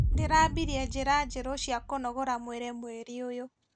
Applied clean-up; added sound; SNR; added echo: none; Boom; 4 dB; none.